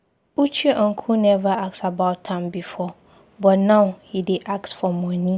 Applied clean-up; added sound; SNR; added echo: none; none; none; none.